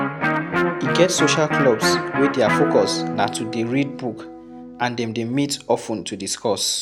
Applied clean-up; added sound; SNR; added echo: none; Electric guitar; 3 dB; none.